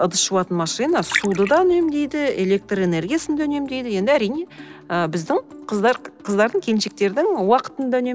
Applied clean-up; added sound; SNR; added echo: none; Liquid; 13 dB; none.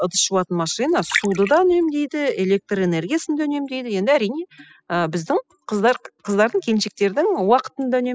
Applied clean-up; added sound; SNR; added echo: classical method spectral subtraction.